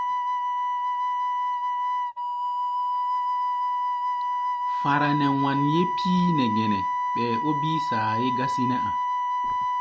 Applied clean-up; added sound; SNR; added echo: none; Wind instrument, woodwind instrument; -4 dB; none.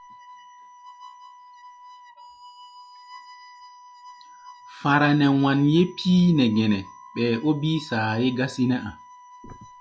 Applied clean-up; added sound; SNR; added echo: classical method log-MMSE.